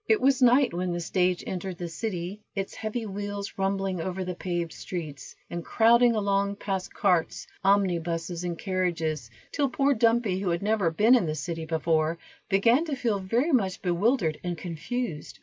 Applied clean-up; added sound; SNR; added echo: none; none; none; none.